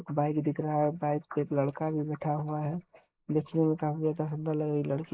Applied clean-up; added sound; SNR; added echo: neural mask model Resemble Enhance denoiser.